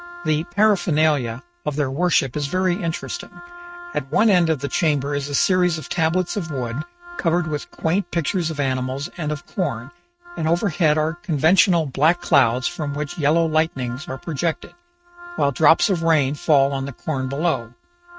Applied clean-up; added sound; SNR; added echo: neural mask model RNNoise.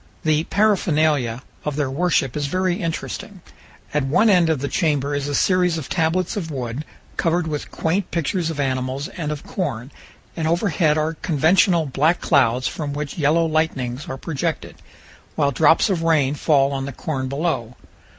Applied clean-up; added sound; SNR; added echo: none; none; none; none.